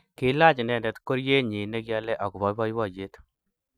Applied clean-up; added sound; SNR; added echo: none; none; none; none.